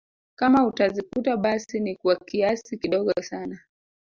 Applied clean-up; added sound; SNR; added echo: none; none; none; none.